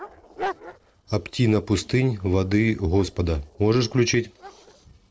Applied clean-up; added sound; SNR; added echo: neural separator model SepFormer DNS4.